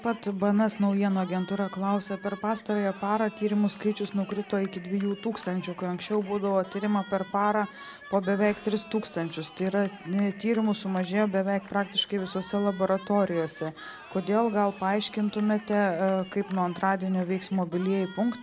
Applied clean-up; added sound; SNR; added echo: none; Cheering; 20 dB; none.